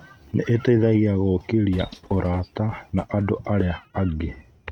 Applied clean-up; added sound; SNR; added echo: neural mask model RNNoise.